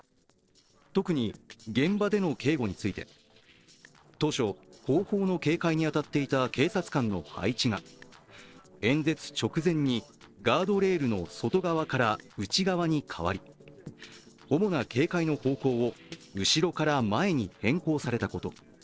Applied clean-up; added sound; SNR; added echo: neural separator model SepFormer DNS4.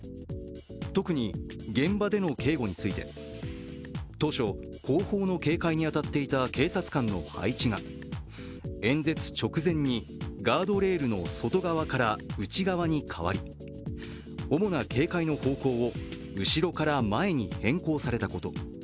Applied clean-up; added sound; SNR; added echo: none; none; none; none.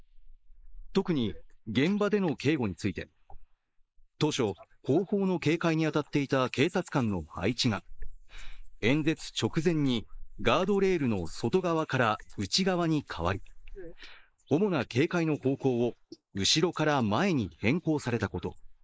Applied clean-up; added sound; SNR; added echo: neural mask model Resemble Enhance denoiser.